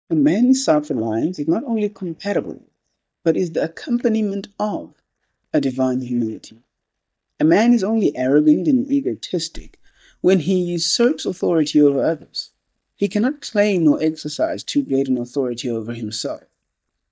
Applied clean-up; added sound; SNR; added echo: neural mask model DeepFilterNet 3.